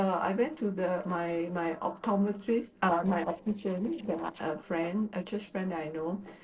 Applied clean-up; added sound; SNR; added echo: neural separator model SepFormer DNS4.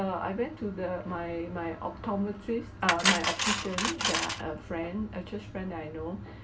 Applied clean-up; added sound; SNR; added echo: none; Cutlery, silverware; 0 dB; reverberation time 0.2 s.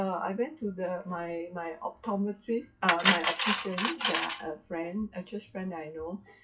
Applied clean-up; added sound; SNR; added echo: classical method WPE with log-MMSE.